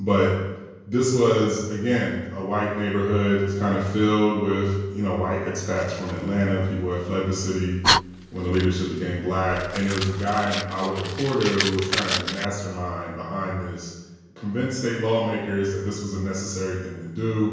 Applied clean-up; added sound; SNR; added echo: none; Fire; 10 dB; reverberation time 1.0 s.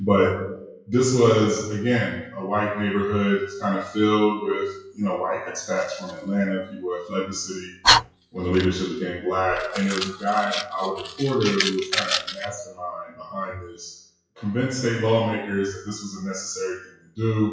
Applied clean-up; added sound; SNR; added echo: classical method WPE with log-MMSE.